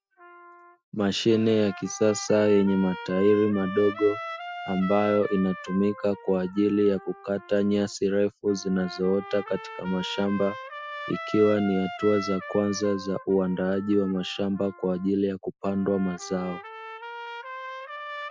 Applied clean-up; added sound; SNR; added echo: classical method Wiener filter.